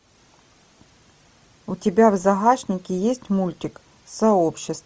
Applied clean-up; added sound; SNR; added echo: none; none; none; none.